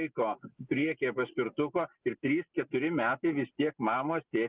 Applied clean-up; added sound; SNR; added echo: none; none; none; none.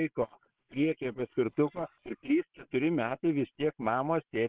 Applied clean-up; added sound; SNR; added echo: neural separator model SepFormer WHAM!.